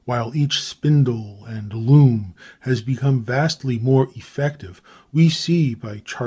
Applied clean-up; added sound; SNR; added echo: none; none; none; none.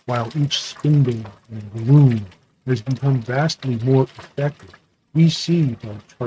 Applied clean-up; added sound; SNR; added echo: neural mask model RNNoise.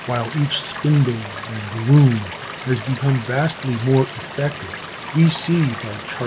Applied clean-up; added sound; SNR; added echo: none; Stream / Liquid; 12 dB; none.